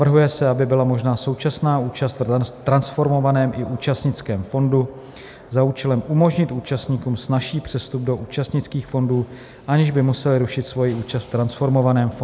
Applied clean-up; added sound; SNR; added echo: none; none; none; none.